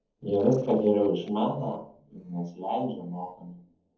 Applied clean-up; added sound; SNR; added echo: neural separator model SepFormer DNS4.